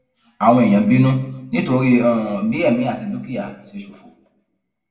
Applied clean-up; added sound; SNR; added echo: none; none; none; reverberation time 0.7 s.